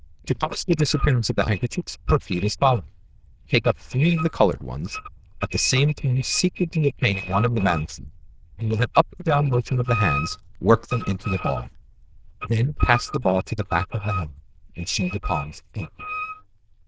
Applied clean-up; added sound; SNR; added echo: neural diffusion model UNIVERSE++.